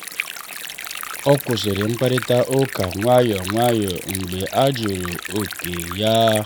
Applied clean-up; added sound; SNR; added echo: none; Stream; 10 dB; none.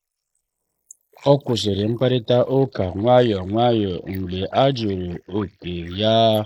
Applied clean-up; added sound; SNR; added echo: neural mask model Resemble Enhance denoiser.